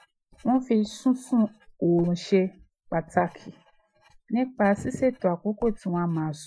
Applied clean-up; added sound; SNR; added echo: classical method Wiener filter.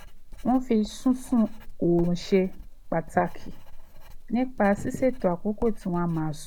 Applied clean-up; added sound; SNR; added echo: none; Writing; 9 dB; none.